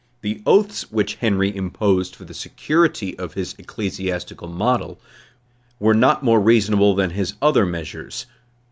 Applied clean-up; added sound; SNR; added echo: none; none; none; none.